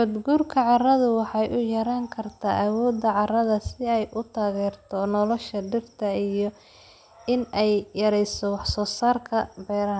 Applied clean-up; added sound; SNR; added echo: none; none; none; none.